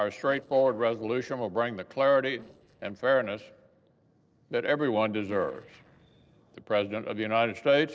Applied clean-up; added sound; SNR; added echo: neural separator model SepFormer DNS4.